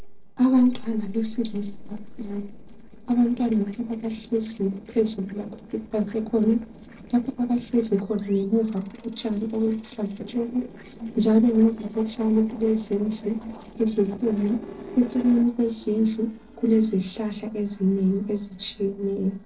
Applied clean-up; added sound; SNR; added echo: neural separator model SepFormer DNS4.